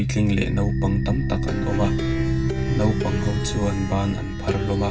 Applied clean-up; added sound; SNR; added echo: none; Plucked string instrument; -1 dB; reverberation time 0.4 s.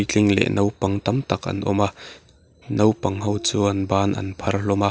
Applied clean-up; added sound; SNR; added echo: none; none; none; none.